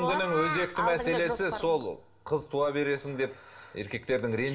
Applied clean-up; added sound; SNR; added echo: none; none; none; reverberation time 0.4 s.